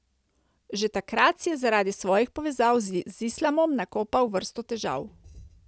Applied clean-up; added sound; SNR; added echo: none; none; none; none.